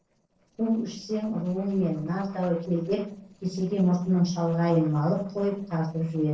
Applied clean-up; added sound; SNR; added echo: neural separator model SepFormer DNS4.